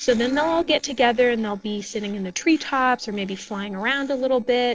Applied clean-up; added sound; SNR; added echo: neural separator model SepFormer DNS4.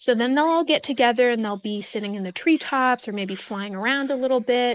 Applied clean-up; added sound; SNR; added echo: neural mask model Resemble Enhance denoiser.